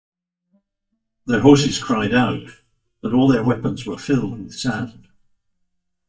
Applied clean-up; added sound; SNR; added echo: neural mask model DeepFilterNet 3.